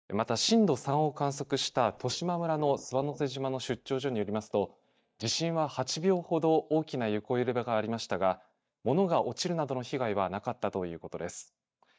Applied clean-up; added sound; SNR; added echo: neural mask model DeepFilterNet 3.